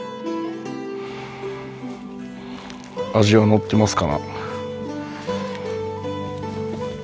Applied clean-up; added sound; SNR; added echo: none; none; none; none.